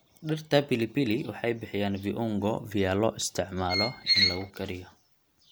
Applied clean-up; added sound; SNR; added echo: none; Squeak; -3 dB; none.